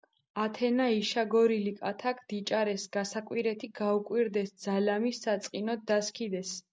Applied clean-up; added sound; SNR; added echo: none; none; none; none.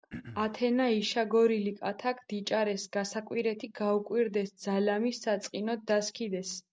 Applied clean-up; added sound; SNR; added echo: neural separator model SepFormer DNS4.